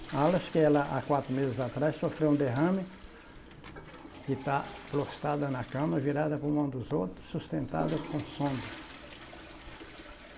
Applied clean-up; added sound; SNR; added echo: none; Toilet flush / Water; 14 dB; none.